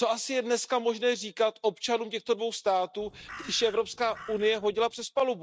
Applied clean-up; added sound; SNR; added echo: neural mask model RNNoise.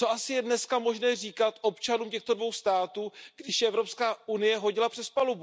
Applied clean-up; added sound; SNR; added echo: none; none; none; none.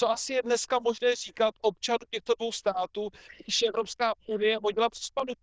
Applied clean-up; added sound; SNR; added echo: neural diffusion model UNIVERSE++.